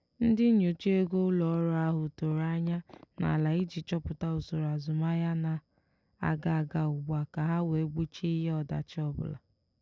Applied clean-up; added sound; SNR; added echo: none; none; none; none.